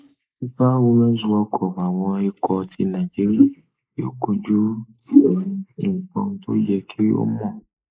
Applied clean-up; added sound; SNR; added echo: neural mask model Resemble Enhance denoiser.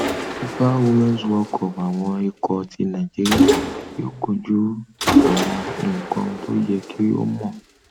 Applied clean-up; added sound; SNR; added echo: none; Mechanisms; 2 dB; none.